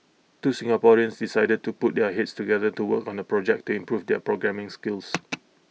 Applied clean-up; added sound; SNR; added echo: none; none; none; none.